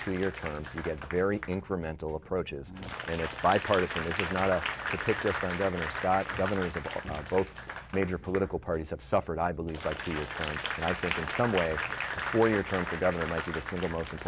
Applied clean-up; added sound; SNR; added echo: none; Applause / Crowd; 6 dB; none.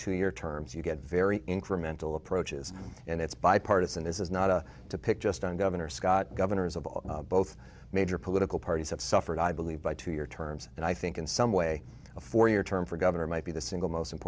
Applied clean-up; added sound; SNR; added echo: none; none; none; none.